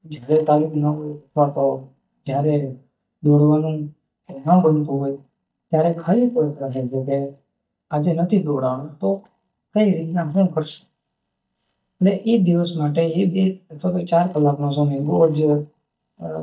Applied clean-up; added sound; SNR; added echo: neural mask model DeepFilterNet 3.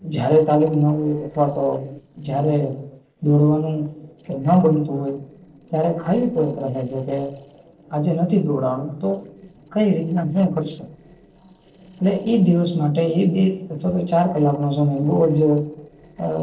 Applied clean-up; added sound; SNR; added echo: neural separator model SepFormer DNS4.